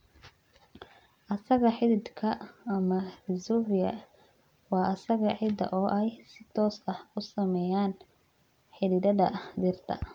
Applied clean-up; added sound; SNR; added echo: none; none; none; none.